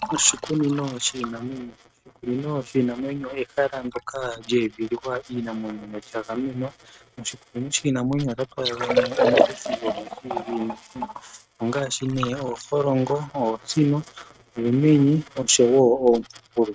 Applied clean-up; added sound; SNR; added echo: neural mask model RNNoise.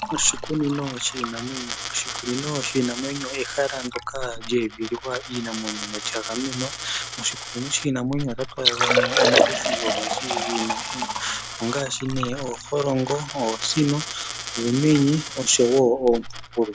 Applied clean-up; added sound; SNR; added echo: none; Liquid + Coin (dropping); 3 dB; none.